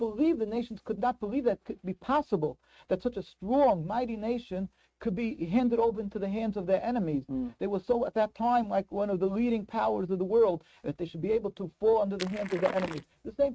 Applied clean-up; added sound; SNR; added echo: neural mask model RNNoise.